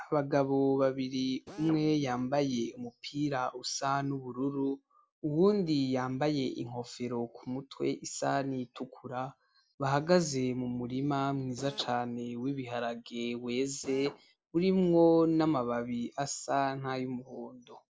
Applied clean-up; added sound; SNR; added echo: none; Drill; 18 dB; none.